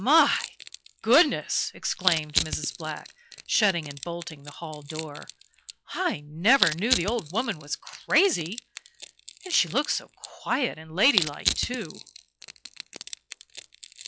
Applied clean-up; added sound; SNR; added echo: classical method log-MMSE.